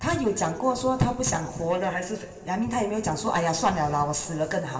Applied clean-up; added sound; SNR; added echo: none; none; none; reverberation time 2.2 s.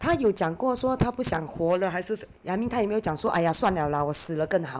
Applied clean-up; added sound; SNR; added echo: none; none; none; none.